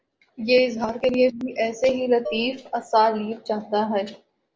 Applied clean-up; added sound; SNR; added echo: none; Dishes, pots, and pans; 14 dB; none.